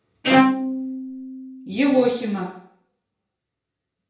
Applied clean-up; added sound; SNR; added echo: none; Bowed string instrument; -3 dB; reverberation time 0.5 s.